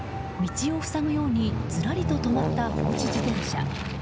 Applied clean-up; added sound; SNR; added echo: none; Aircraft; 0 dB; none.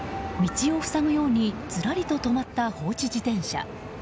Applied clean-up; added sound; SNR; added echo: none; none; none; none.